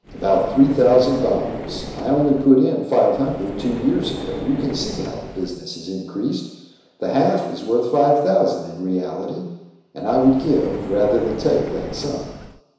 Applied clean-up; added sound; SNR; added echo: none; Car; 11 dB; reverberation time 1.0 s.